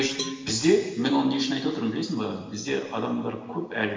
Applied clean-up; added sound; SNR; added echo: none; Cowbell; 16 dB; reverberation time 1.4 s.